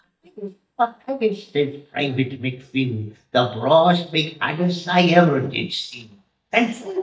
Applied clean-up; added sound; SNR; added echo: neural mask model DeepFilterNet 3.